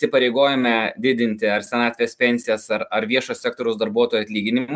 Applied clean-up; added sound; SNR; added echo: none; none; none; none.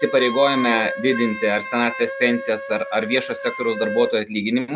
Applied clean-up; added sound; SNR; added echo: none; Wind instrument, woodwind instrument; 9 dB; none.